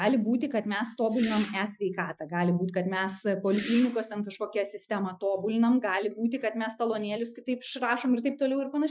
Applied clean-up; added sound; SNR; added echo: classical method Wiener filter.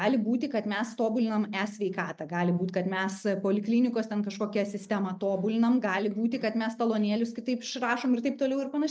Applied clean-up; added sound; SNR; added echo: none; none; none; none.